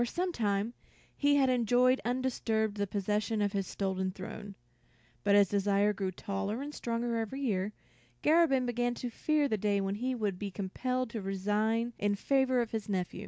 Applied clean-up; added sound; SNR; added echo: none; none; none; none.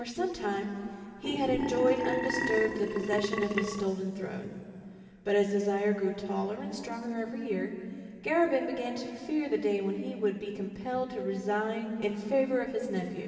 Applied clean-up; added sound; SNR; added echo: none; Burping, eructation; 3 dB; reverberation time 2.6 s.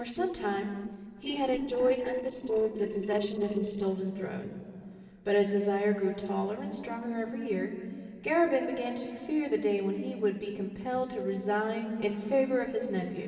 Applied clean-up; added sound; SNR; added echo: neural separator model SepFormer DNS4.